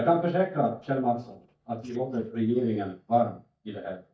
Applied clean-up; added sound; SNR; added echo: neural mask model DeepFilterNet 3.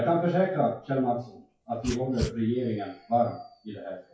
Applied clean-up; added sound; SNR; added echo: classical method WPE with log-MMSE.